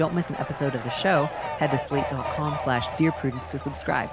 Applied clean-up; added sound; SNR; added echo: none; Fowl; 7 dB; none.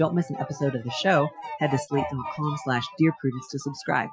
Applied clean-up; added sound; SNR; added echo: classical method Wiener filter.